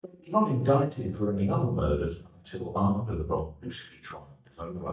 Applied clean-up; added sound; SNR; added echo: neural mask model DeepFilterNet 3.